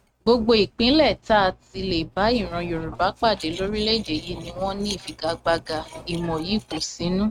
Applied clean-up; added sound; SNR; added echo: neural mask model RNNoise.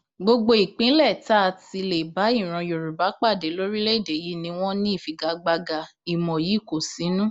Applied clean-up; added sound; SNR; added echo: none; none; none; none.